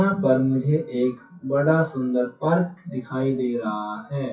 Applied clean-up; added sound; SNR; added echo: classical method WPE with log-MMSE.